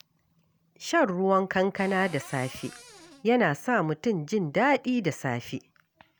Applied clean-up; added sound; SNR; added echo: none; Cupboard open or close; 20 dB; none.